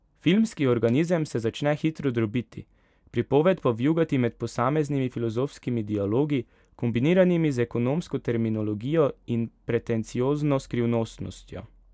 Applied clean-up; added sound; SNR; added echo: none; none; none; none.